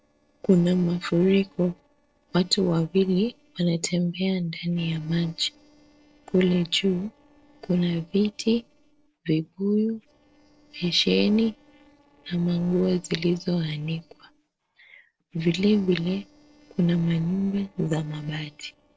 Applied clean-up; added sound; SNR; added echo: neural separator model SepFormer DNS4.